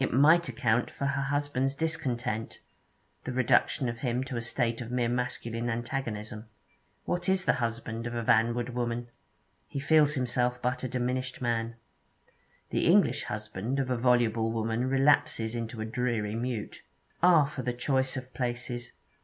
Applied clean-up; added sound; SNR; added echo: none; none; none; none.